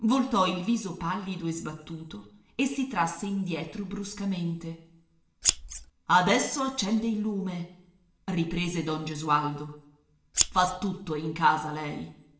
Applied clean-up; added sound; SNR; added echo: none; Scissors; -1 dB; reverberation time 0.8 s.